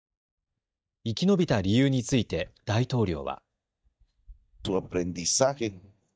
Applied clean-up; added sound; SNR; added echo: neural mask model DeepFilterNet 3.